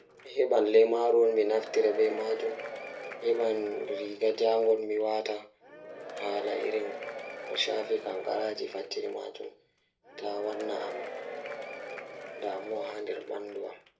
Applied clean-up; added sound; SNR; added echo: none; Applause / Crowd / Cheering; 12 dB; reverberation time 0.3 s.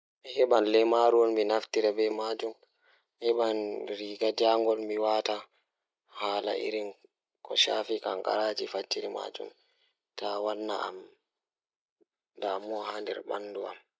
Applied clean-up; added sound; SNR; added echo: none; none; none; none.